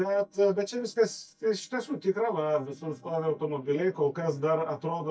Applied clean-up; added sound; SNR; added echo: neural mask model DeepFilterNet 3.